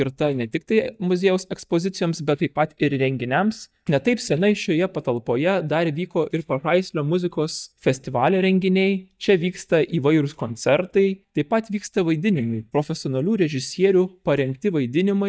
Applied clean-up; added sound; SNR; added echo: neural mask model DeepFilterNet 3.